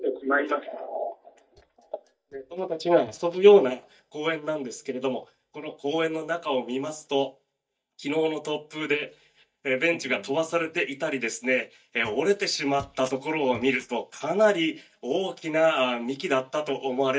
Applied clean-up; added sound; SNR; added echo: neural mask model DeepFilterNet 3.